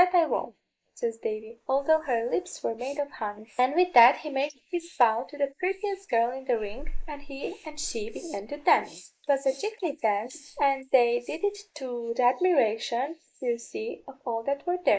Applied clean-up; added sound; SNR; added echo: neural mask model Resemble Enhance denoiser.